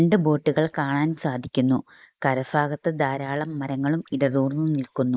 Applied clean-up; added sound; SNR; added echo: neural mask model Resemble Enhance denoiser.